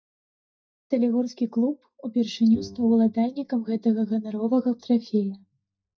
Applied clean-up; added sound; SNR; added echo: neural mask model DeepFilterNet 3.